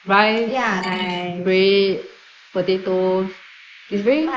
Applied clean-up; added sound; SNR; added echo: neural mask model Resemble Enhance denoiser.